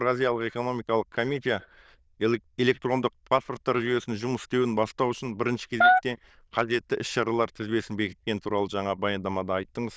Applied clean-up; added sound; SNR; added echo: neural diffusion model UNIVERSE++.